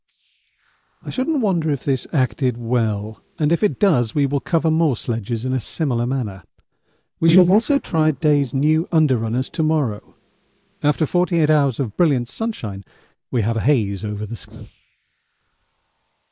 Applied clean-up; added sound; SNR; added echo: neural mask model Resemble Enhance denoiser.